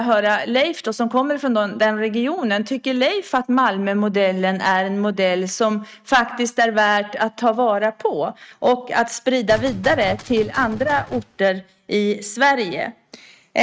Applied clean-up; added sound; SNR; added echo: neural mask model RNNoise.